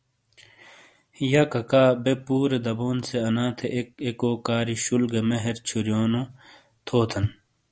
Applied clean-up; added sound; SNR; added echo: none; none; none; none.